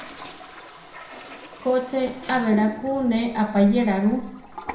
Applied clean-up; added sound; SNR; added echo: none; Toilet flush; 15 dB; reverberation time 0.5 s.